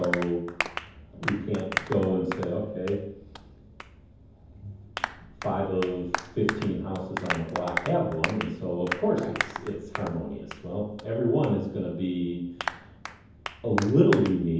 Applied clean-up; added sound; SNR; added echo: none; Applause; 8 dB; reverberation time 0.9 s.